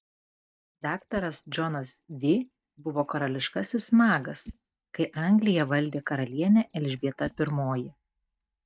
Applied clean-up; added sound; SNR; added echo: neural mask model DeepFilterNet 3.